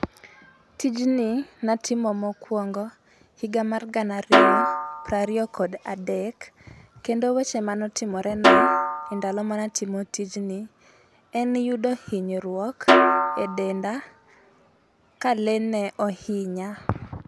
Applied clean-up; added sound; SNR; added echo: none; Snare drum; -5 dB; none.